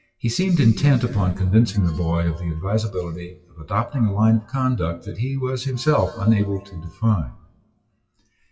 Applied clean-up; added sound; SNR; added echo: classical method WPE with log-MMSE.